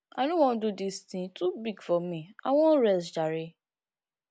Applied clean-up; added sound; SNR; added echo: none; none; none; none.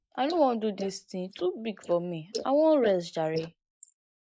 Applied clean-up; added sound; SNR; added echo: neural mask model Resemble Enhance denoiser.